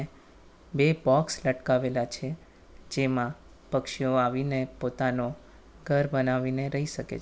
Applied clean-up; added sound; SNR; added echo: none; none; none; none.